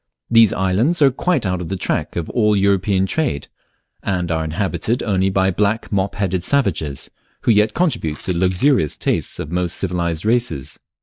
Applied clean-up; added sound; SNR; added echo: neural mask model DeepFilterNet 3.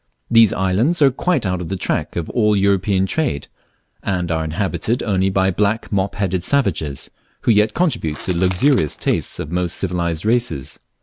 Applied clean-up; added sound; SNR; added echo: none; Crushing / Wood; 18 dB; none.